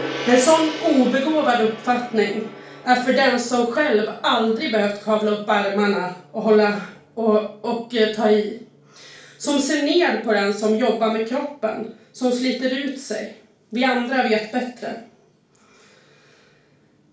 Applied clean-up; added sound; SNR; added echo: none; Gong; 18 dB; reverberation time 0.4 s.